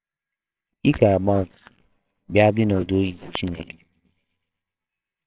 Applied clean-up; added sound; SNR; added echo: neural separator model SepFormer WHAMR!.